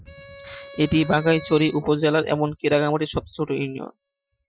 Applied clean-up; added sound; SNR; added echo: classical method Wiener filter.